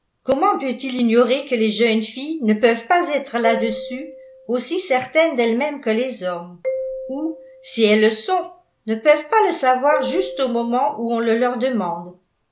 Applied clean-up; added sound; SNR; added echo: none; Marimba, xylophone; 12 dB; none.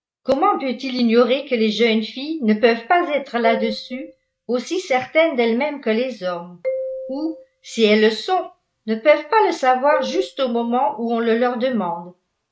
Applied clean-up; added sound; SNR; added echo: neural mask model RNNoise.